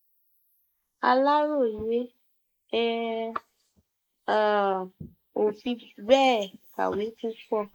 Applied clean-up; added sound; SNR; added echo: neural mask model Resemble Enhance denoiser.